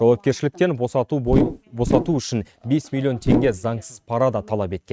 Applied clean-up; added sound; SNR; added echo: neural mask model RNNoise.